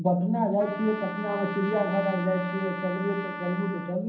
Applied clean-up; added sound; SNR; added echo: none; Trumpet; 10 dB; reverberation time 0.6 s.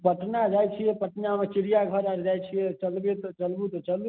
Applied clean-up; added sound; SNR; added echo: none; none; none; none.